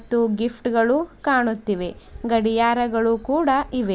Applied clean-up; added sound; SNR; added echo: none; none; none; none.